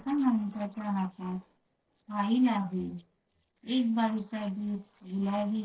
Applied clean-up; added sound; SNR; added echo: neural separator model SepFormer DNS4.